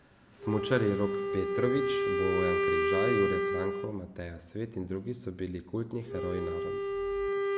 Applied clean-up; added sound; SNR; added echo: none; Wind instrument, woodwind instrument; -2 dB; none.